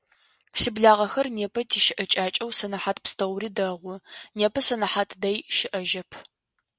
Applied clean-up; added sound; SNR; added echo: neural mask model Resemble Enhance denoiser.